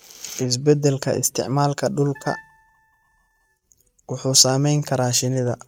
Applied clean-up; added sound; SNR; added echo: neural mask model RNNoise.